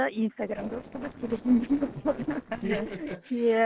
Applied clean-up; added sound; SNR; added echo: neural separator model SepFormer DNS4.